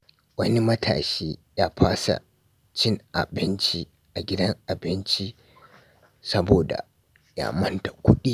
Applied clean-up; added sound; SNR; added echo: none; none; none; none.